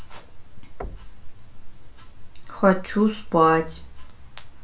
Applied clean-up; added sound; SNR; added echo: none; Knock; 20 dB; reverberation time 0.3 s.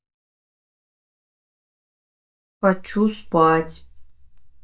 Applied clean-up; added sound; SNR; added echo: neural mask model DeepFilterNet 3.